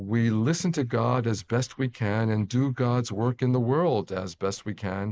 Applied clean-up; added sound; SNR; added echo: neural mask model Resemble Enhance denoiser.